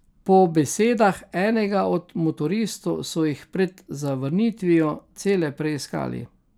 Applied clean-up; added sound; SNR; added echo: none; none; none; none.